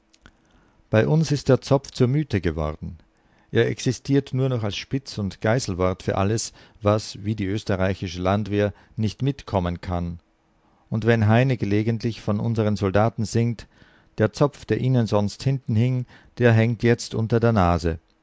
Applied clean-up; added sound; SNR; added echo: none; none; none; none.